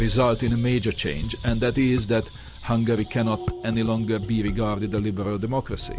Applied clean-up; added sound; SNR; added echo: none; none; none; none.